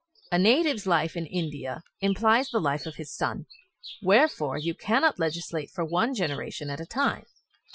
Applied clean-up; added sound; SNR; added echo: classical method Wiener filter.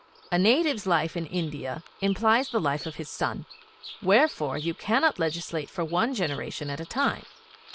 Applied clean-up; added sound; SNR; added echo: none; Bird vocalization, bird call, bird song; 18 dB; none.